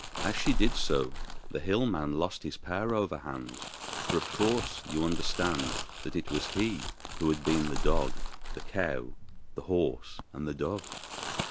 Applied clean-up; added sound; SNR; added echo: none; Crumpling, crinkling; 1 dB; none.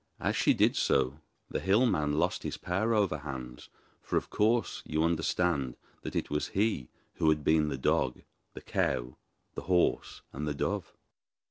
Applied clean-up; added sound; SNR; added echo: none; none; none; none.